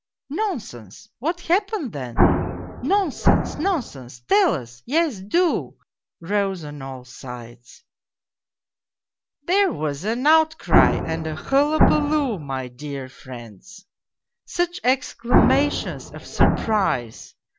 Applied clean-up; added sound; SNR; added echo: none; Explosion; -3 dB; none.